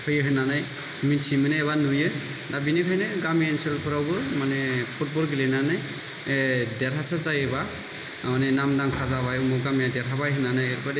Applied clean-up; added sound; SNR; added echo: none; none; none; reverberation time 0.5 s.